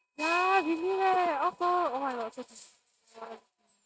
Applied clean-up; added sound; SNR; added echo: neural mask model RNNoise.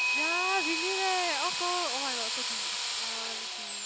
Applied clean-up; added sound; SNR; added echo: none; Drill + Clock; -4 dB; none.